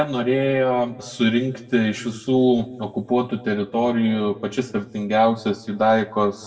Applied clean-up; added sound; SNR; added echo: none; none; none; reverberation time 1.4 s.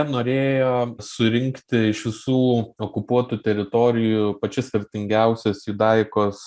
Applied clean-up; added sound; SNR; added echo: none; none; none; none.